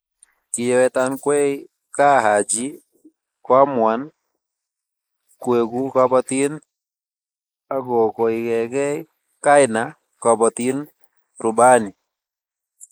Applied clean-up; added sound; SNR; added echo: neural mask model Resemble Enhance denoiser.